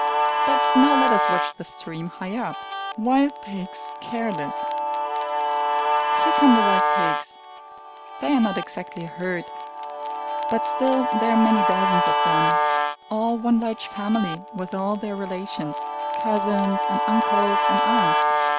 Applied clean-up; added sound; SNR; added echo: none; Guitar; -2 dB; none.